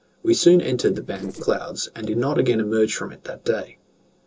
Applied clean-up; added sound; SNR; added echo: neural separator model SepFormer DNS4.